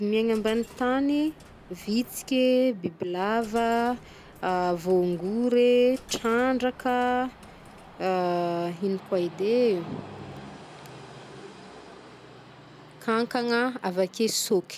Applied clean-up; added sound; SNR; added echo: none; Train + Coin (dropping); 20 dB; none.